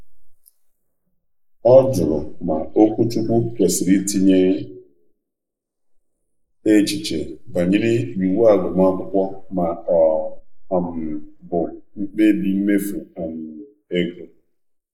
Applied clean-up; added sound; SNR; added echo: neural mask model Resemble Enhance denoiser.